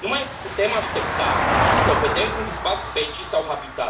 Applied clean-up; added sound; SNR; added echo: none; Vehicle; -2 dB; reverberation time 0.4 s.